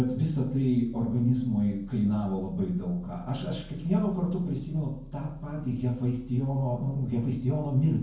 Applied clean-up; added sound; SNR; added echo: none; Engine; 19 dB; reverberation time 0.9 s.